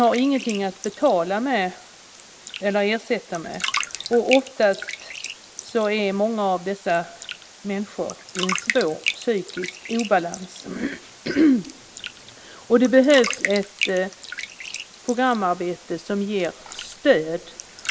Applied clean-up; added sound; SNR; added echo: neural mask model Resemble Enhance denoiser.